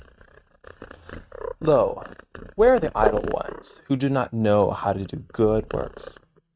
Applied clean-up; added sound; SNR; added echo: neural mask model RNNoise.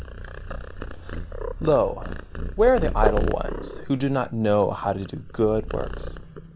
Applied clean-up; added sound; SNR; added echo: none; Purr; 4 dB; none.